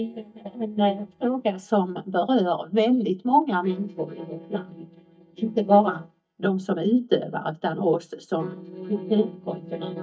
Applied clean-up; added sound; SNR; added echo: neural mask model DeepFilterNet 3.